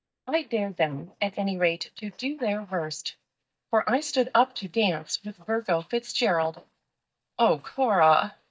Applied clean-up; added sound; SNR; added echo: neural mask model DeepFilterNet 3.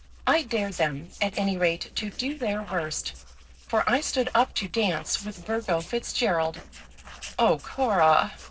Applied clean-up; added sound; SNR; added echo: neural separator model SepFormer DNS4.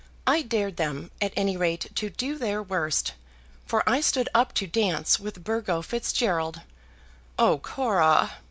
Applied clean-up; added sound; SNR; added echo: none; none; none; none.